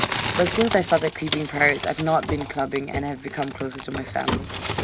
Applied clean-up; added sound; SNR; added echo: none; Crumpling, crinkling; 4 dB; none.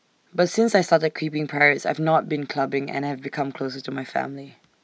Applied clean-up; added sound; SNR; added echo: none; none; none; none.